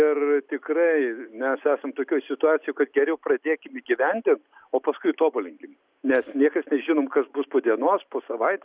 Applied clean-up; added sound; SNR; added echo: none; none; none; none.